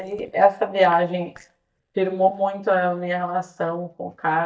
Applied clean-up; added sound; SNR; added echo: neural mask model DeepFilterNet 3.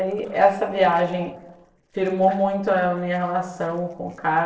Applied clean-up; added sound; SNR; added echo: neural separator model SepFormer DNS4.